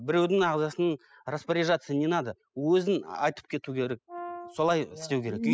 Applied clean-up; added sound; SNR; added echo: classical method spectral subtraction.